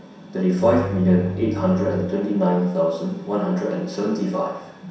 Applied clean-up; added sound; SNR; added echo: none; Bowed string instrument; 9 dB; reverberation time 0.7 s.